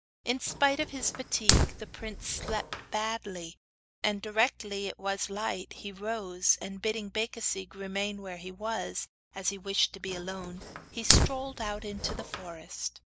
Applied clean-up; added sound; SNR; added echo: none; Fire; -2 dB; none.